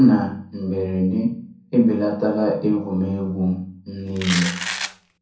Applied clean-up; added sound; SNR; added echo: none; Domestic sounds, home sounds; 7 dB; reverberation time 0.5 s.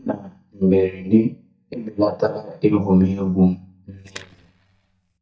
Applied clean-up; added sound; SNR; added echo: neural mask model DeepFilterNet 3.